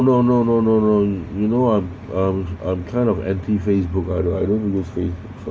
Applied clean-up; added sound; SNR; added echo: none; none; none; none.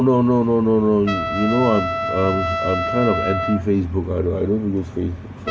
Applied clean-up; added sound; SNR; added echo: none; Trumpet; 7 dB; none.